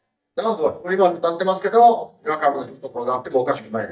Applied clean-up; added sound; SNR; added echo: neural mask model DeepFilterNet 3.